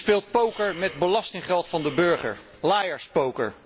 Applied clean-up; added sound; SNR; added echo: none; Breathing; 18 dB; none.